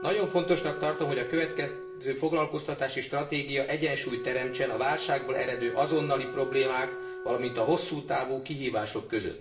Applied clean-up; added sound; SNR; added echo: none; Wind instrument, woodwind instrument; 10 dB; reverberation time 0.6 s.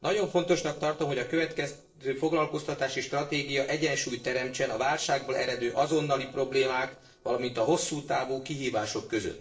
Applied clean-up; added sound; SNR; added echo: neural separator model SepFormer DNS4.